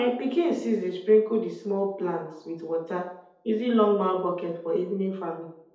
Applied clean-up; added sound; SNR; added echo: none; none; none; reverberation time 2.0 s.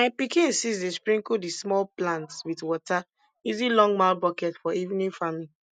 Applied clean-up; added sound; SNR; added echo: none; none; none; none.